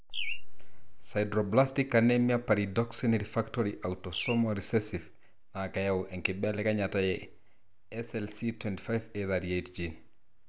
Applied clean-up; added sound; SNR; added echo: none; Bird; 12 dB; none.